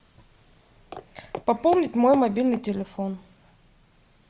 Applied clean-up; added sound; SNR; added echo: none; Walk, footsteps; 14 dB; none.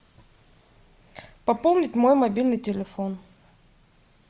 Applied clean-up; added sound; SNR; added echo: none; none; none; none.